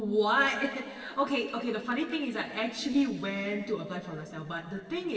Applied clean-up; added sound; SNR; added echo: neural separator model SepFormer DNS4.